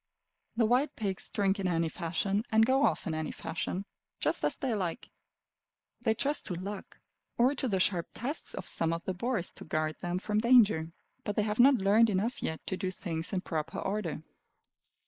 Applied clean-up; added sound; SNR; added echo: neural mask model Resemble Enhance denoiser.